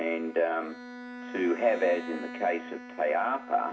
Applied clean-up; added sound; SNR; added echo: none; Bowed string instrument; 12 dB; reverberation time 0.4 s.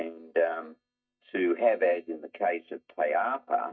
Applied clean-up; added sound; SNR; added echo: neural mask model DeepFilterNet 3.